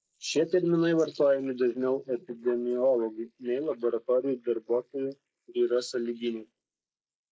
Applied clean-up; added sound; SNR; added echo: neural mask model Resemble Enhance denoiser.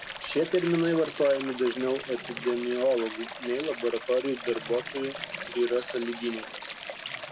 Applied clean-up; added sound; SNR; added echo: none; Stream; 9 dB; none.